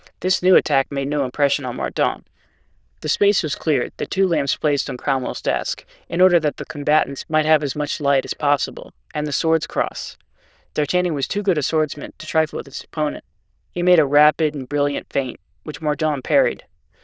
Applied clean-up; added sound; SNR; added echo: neural diffusion model UNIVERSE++.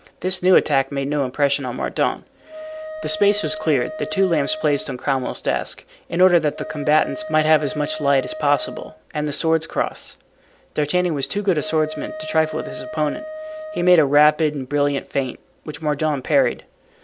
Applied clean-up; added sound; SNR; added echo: none; Wind instrument, woodwind instrument; 12 dB; none.